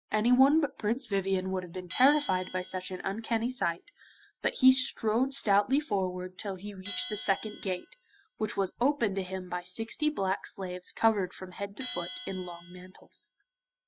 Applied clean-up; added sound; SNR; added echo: classical method log-MMSE.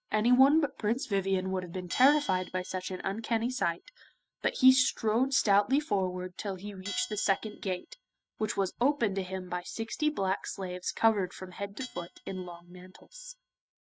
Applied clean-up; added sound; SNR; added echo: neural mask model RNNoise.